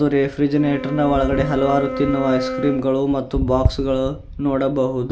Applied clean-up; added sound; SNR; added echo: none; Wind instrument, woodwind instrument; 8 dB; none.